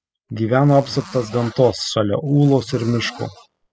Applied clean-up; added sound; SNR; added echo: classical method spectral subtraction.